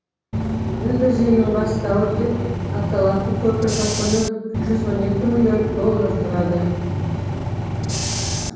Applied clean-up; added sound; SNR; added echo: none; Bus / Engine; 1 dB; reverberation time 1.1 s.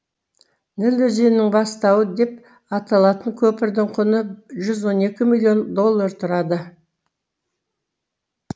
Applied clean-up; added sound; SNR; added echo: none; none; none; none.